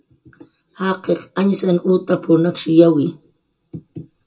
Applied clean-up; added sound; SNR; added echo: none; none; none; reverberation time 0.2 s.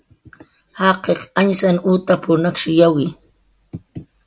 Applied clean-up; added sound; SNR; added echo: none; none; none; none.